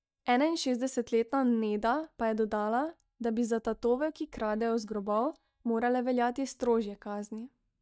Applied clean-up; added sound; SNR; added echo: neural mask model DeepFilterNet 3.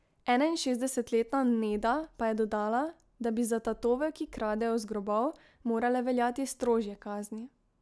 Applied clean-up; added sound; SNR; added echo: none; none; none; none.